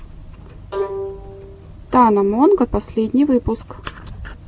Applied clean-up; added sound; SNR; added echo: none; Bowed string instrument; 13 dB; none.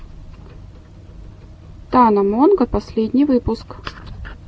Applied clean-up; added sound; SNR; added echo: none; none; none; none.